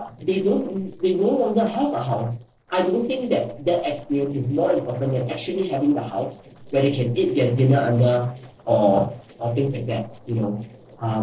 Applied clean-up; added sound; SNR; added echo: neural separator model SepFormer DNS4.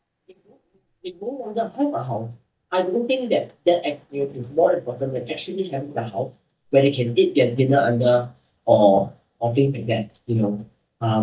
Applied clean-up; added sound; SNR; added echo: neural mask model DeepFilterNet 3.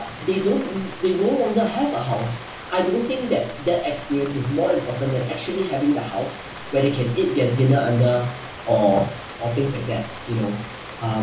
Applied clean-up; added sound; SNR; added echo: none; Rain; 14 dB; reverberation time 1.2 s.